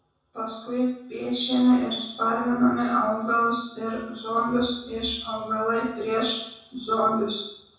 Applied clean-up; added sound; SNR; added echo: none; none; none; reverberation time 0.7 s.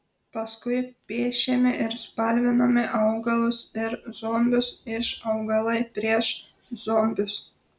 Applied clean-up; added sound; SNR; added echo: none; none; none; none.